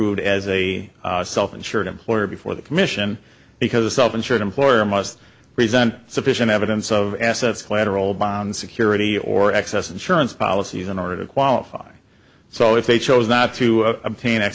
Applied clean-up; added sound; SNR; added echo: none; none; none; none.